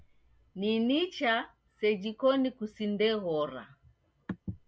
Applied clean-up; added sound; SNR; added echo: none; none; none; none.